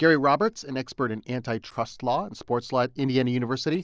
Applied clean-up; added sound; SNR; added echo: neural separator model SepFormer DNS4.